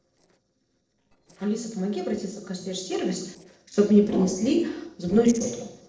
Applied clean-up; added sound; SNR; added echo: neural separator model SepFormer DNS4.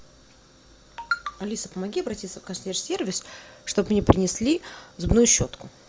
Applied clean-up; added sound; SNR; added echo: none; none; none; none.